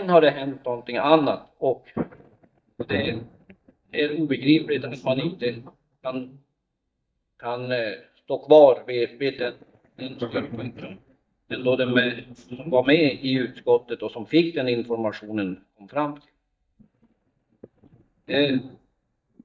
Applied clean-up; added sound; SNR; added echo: neural mask model DeepFilterNet 3.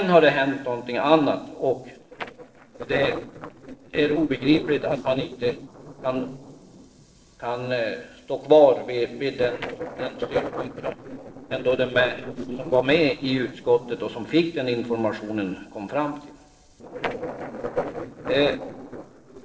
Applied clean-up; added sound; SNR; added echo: neural separator model SepFormer DNS4.